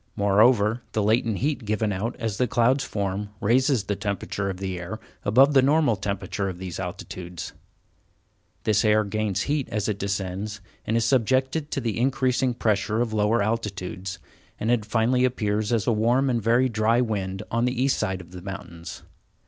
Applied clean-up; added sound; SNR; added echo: none; none; none; none.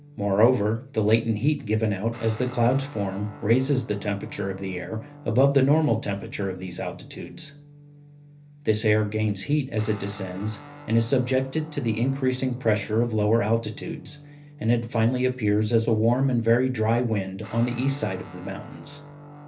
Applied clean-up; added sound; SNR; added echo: none; Guitar; 20 dB; reverberation time 0.3 s.